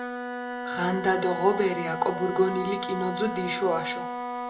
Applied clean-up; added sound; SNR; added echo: none; Wind instrument, woodwind instrument; 5 dB; reverberation time 0.5 s.